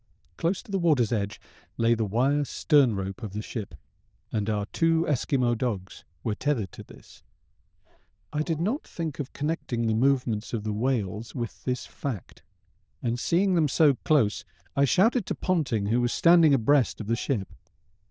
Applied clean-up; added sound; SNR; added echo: neural diffusion model UNIVERSE++.